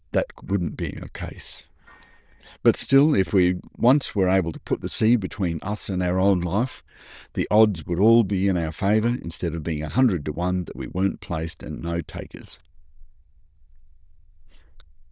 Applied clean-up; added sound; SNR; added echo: neural diffusion model UNIVERSE++.